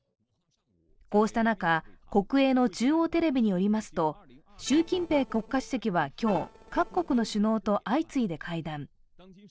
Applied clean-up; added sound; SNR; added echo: neural separator model SepFormer DNS4.